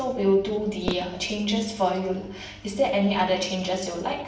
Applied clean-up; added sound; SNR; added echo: none; Fireworks; 15 dB; reverberation time 0.6 s.